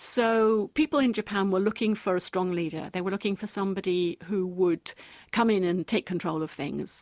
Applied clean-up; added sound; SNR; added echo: none; none; none; none.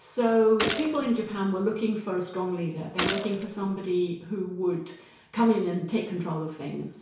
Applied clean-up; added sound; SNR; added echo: none; Gunshot, gunfire; 7 dB; reverberation time 0.6 s.